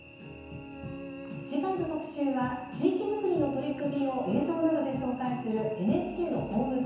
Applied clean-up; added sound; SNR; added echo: none; Cricket / Buzz; 17 dB; reverberation time 1.0 s.